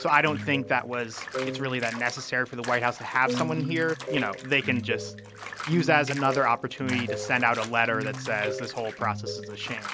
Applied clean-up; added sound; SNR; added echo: none; Bathtub (filling or washing) / Water; 14 dB; none.